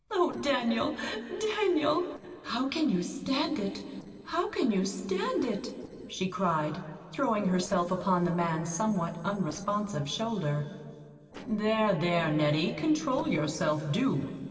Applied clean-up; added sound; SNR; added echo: neural separator model SepFormer DNS4.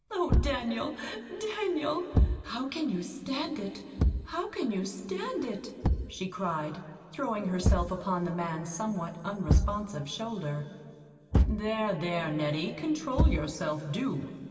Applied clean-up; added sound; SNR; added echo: none; Thump, thud; 0 dB; reverberation time 2.6 s.